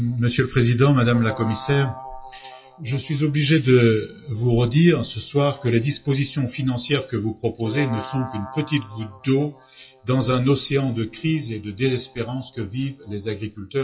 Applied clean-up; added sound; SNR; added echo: classical method WPE with log-MMSE.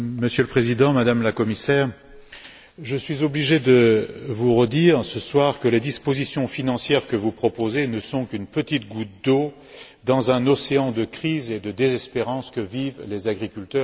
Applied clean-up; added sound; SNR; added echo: none; none; none; none.